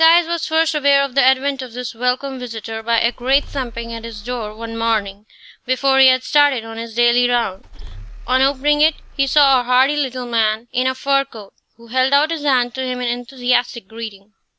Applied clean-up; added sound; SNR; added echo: none; Engine starting / Car; 15 dB; none.